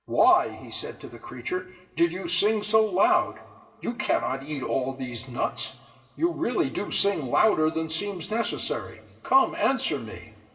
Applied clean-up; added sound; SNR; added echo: none; none; none; reverberation time 1.7 s.